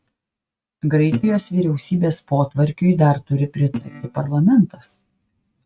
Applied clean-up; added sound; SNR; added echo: neural mask model RNNoise.